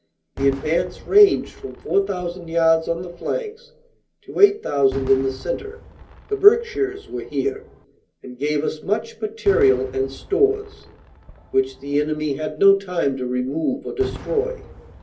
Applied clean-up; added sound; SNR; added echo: none; Fireworks; 18 dB; reverberation time 0.3 s.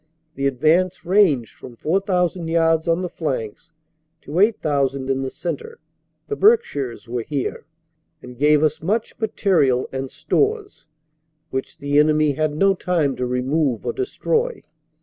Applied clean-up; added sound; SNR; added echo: none; none; none; none.